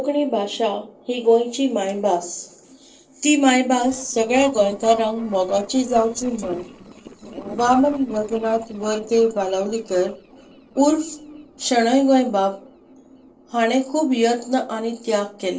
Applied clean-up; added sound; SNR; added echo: neural separator model SepFormer DNS4.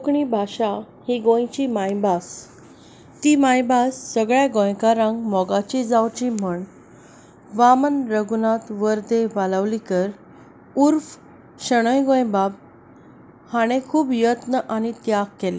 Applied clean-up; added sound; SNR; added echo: none; none; none; none.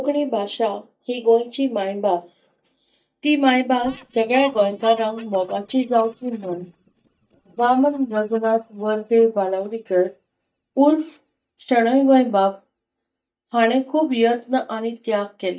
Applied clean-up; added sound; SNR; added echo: neural mask model DeepFilterNet 3.